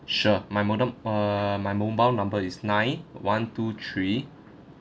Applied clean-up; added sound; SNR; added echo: none; none; none; none.